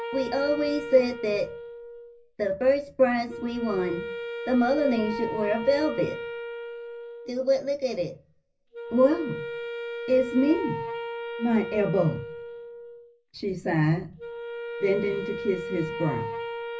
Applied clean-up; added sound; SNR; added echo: none; Wind instrument, woodwind instrument; 8 dB; reverberation time 0.4 s.